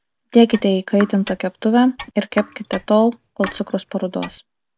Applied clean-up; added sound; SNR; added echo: none; Clock + Raindrop / Drip; 17 dB; none.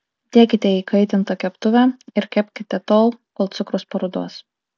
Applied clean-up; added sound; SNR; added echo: none; none; none; none.